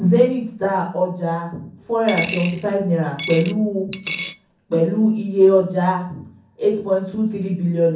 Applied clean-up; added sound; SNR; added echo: none; Coin (dropping); 11 dB; reverberation time 0.6 s.